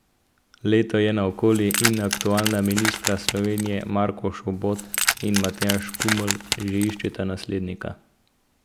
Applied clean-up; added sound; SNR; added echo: none; Keys jangling; 4 dB; none.